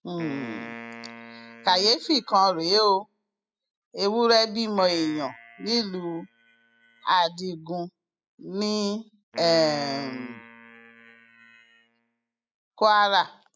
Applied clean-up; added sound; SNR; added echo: classical method spectral subtraction.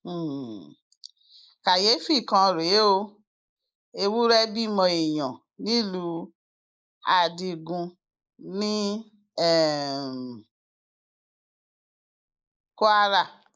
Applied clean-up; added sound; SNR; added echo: neural mask model Resemble Enhance denoiser.